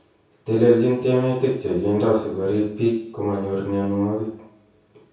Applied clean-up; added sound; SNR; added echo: none; none; none; reverberation time 0.6 s.